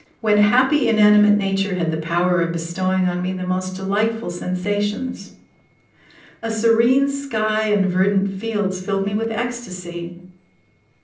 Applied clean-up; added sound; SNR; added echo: neural separator model SepFormer DNS4.